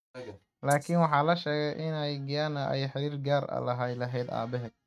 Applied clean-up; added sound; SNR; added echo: neural mask model RNNoise.